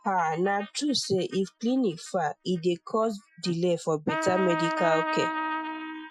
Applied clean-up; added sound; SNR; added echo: classical method Wiener filter.